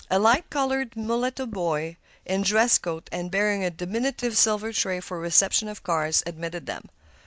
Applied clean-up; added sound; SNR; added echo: none; none; none; none.